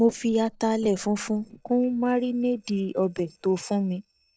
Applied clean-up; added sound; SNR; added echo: neural separator model SepFormer DNS4.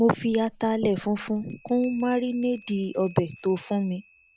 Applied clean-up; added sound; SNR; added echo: none; Bell; 17 dB; none.